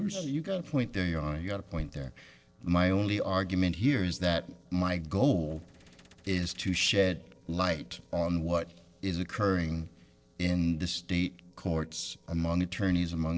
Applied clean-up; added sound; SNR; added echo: neural separator model SepFormer DNS4.